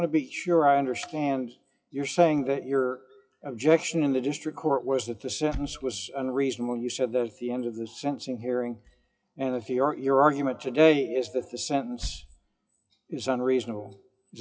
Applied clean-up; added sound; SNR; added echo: classical method WPE with log-MMSE.